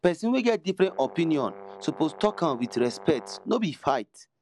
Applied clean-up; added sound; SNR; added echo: none; Brass instrument; 18 dB; none.